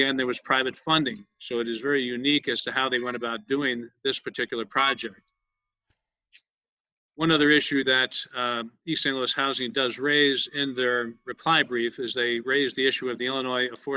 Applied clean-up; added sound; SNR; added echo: neural mask model DeepFilterNet 3.